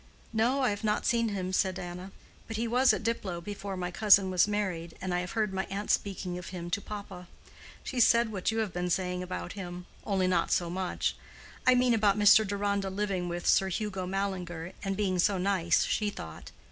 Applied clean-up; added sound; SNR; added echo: none; none; none; none.